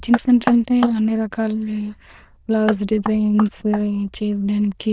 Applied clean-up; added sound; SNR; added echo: neural diffusion model UNIVERSE++.